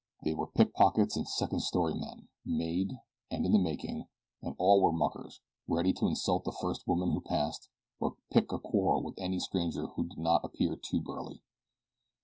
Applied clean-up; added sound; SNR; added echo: none; none; none; none.